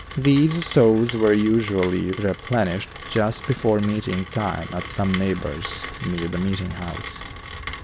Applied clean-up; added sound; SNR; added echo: none; Rain; 13 dB; none.